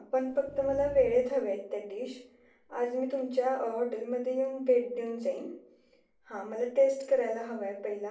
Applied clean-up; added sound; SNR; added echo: none; Dog; 17 dB; reverberation time 0.3 s.